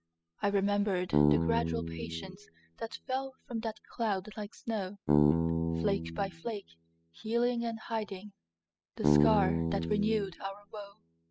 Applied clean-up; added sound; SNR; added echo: classical method spectral subtraction.